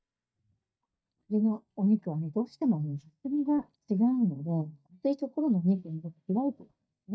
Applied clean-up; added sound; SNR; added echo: neural mask model DeepFilterNet 3.